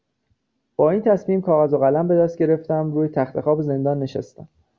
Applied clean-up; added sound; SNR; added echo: none; none; none; none.